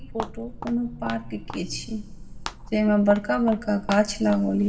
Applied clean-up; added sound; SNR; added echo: none; Walk, footsteps; 12 dB; reverberation time 2.0 s.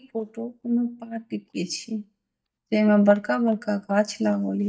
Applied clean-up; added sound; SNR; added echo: neural mask model DeepFilterNet 3.